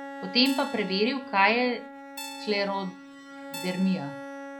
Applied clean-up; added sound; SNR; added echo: none; Bowed string instrument + Guitar; 11 dB; none.